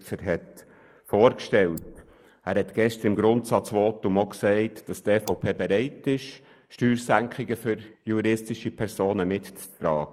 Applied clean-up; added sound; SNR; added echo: neural mask model Resemble Enhance denoiser.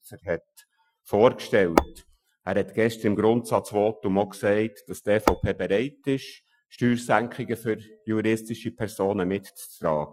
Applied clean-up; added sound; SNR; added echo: classical method Wiener filter.